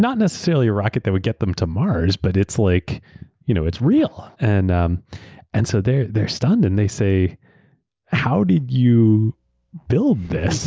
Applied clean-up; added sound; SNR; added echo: none; none; none; none.